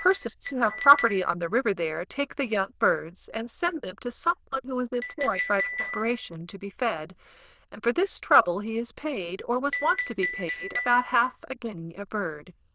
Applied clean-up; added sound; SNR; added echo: neural diffusion model UNIVERSE++.